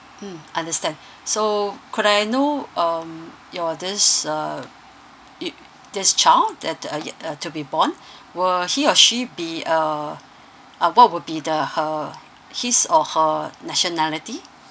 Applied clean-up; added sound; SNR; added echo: none; none; none; none.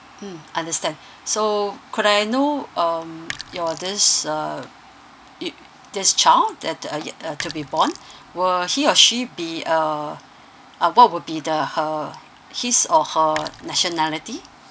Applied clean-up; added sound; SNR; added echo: none; Sink (filling or washing); 16 dB; none.